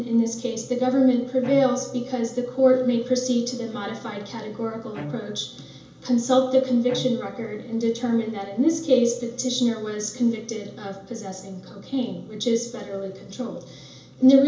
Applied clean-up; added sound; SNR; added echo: none; Bowed string instrument; 17 dB; reverberation time 0.7 s.